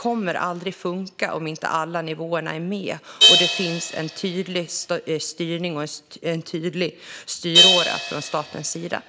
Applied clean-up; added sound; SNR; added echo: none; Crash cymbal; -2 dB; none.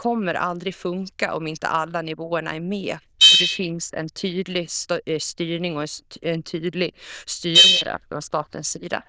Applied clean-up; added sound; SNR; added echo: neural diffusion model UNIVERSE++.